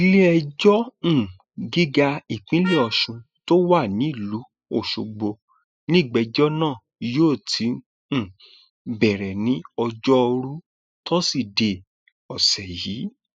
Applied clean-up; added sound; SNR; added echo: classical method spectral subtraction.